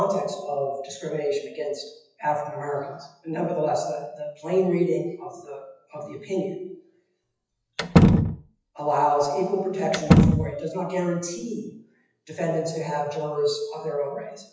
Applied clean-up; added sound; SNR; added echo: classical method WPE with log-MMSE.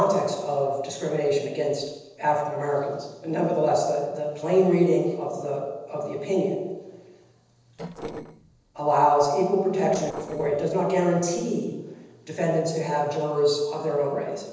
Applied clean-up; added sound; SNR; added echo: neural separator model SepFormer DNS4.